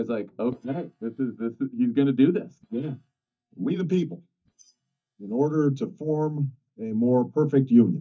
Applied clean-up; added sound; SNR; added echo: neural mask model DeepFilterNet 3.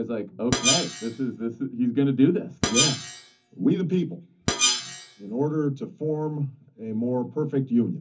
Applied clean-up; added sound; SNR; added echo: none; Screech; 2 dB; reverberation time 0.3 s.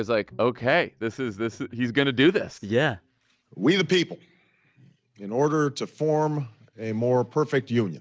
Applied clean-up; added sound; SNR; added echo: none; none; none; none.